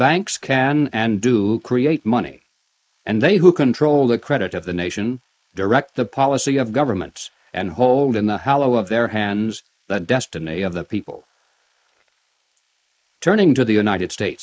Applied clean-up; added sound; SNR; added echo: neural mask model Resemble Enhance denoiser.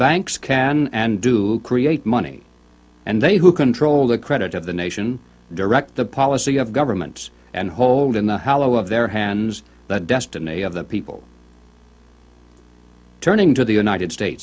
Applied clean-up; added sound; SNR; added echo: none; none; none; none.